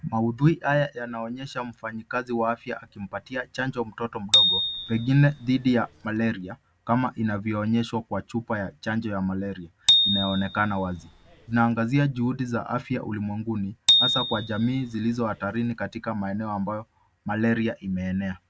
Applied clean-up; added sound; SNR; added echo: none; Bicycle bell; 0 dB; none.